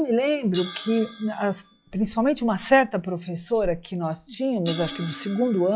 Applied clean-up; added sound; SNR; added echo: classical method log-MMSE.